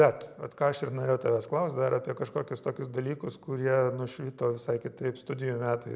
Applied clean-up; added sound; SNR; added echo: none; none; none; none.